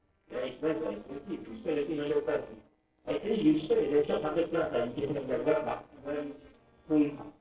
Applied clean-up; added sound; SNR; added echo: neural separator model SepFormer DNS4.